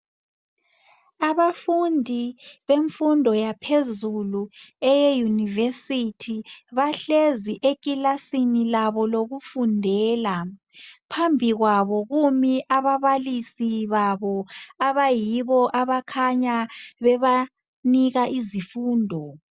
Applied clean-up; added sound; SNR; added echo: none; none; none; none.